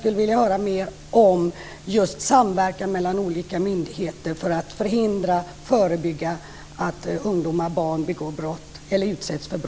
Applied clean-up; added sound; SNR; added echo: none; none; none; none.